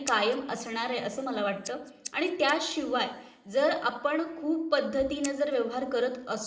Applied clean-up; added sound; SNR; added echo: none; Scissors; 19 dB; reverberation time 1.7 s.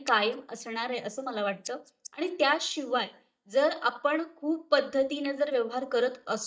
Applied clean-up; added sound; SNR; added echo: neural mask model DeepFilterNet 3.